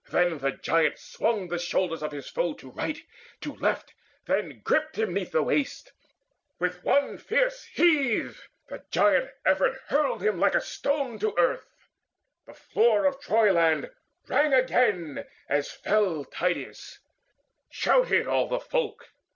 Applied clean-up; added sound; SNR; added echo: none; none; none; none.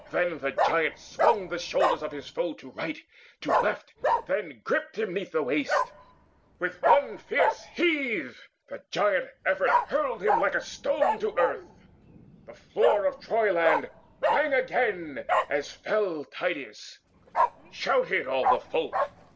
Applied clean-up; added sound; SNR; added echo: none; Bark; 2 dB; none.